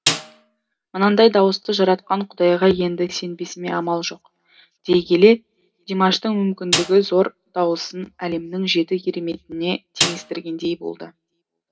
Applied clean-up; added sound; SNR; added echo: none; Snare drum; 5 dB; reverberation time 0.3 s.